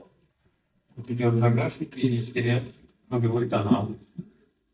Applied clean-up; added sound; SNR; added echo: neural mask model DeepFilterNet 3.